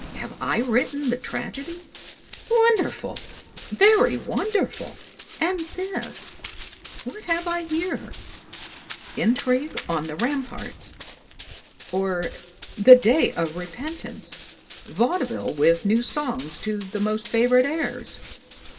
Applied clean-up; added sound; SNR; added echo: none; Run; 17 dB; reverberation time 1.9 s.